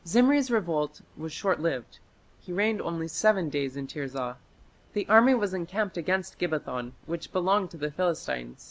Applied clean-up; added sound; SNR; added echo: none; none; none; none.